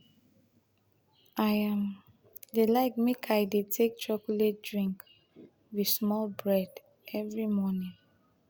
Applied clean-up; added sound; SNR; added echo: none; none; none; none.